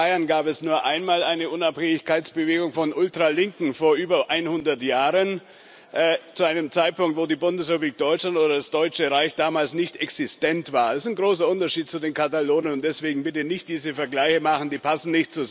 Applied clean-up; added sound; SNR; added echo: none; none; none; none.